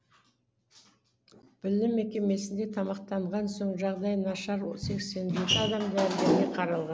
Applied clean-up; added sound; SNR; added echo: none; none; none; none.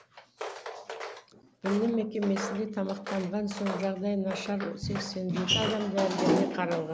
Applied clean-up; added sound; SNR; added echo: none; Walk, footsteps; 11 dB; none.